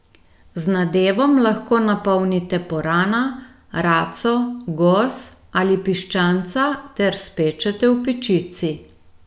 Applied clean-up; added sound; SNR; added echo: none; none; none; none.